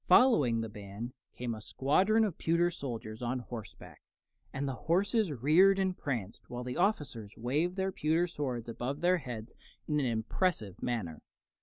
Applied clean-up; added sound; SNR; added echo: none; none; none; none.